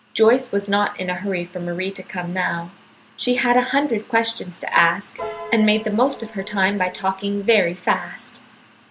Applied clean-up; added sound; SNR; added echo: none; Piano; 14 dB; none.